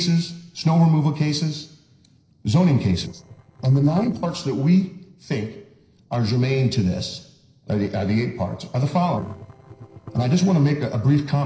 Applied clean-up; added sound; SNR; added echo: neural separator model SepFormer DNS4.